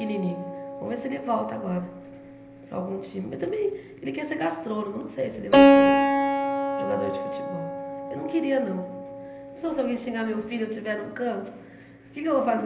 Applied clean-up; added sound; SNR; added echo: none; Keyboard (musical); -3 dB; reverberation time 0.8 s.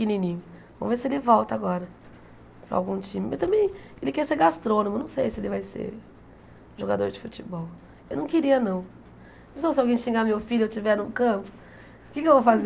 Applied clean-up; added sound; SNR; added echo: none; none; none; none.